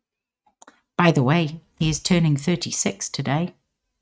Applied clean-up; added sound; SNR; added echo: neural mask model RNNoise.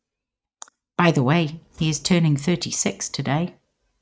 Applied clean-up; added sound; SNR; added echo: neural mask model DeepFilterNet 3.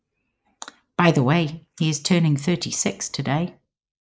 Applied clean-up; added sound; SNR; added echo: neural mask model Resemble Enhance denoiser.